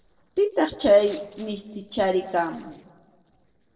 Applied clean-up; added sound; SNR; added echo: neural separator model SepFormer DNS4.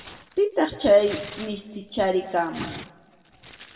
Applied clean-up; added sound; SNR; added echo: none; Tearing; 18 dB; reverberation time 1.2 s.